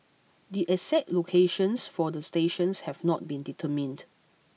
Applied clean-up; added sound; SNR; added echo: none; none; none; none.